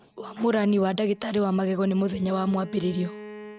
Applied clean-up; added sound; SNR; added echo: none; Bowed string instrument; 18 dB; none.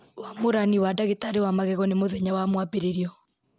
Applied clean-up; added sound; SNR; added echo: none; none; none; none.